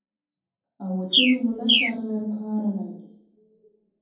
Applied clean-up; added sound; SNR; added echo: none; Bird; -3 dB; reverberation time 1.2 s.